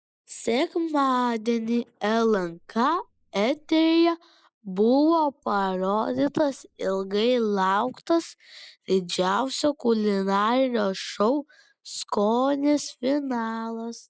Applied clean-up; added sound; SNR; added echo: neural mask model Resemble Enhance denoiser.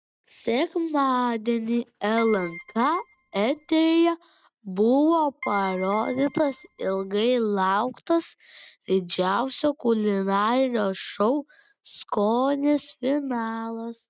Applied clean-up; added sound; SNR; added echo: neural mask model RNNoise.